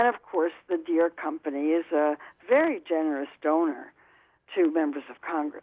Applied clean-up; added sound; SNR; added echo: none; none; none; none.